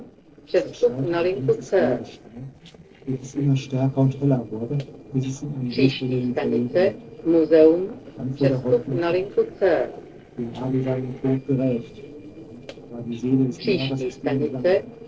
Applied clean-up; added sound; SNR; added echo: neural separator model SepFormer DNS4.